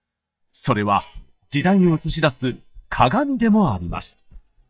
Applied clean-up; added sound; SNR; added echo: neural mask model DeepFilterNet 3.